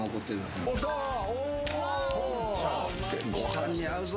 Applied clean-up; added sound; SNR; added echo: none; Scissors; 20 dB; none.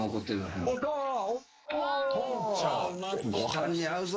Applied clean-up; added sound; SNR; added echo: neural mask model Resemble Enhance denoiser.